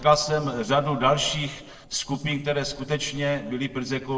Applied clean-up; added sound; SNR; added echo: neural separator model SepFormer DNS4.